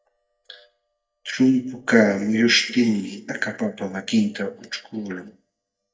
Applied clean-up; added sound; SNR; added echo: neural mask model DeepFilterNet 3.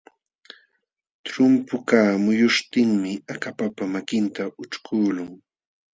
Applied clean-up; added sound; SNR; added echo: none; none; none; none.